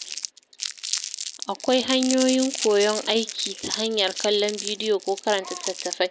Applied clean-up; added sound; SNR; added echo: none; Crumpling, crinkling; 8 dB; none.